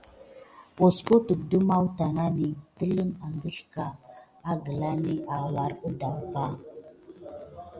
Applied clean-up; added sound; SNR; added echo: none; none; none; none.